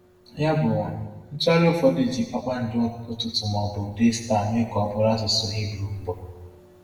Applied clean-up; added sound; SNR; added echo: none; none; none; reverberation time 1.1 s.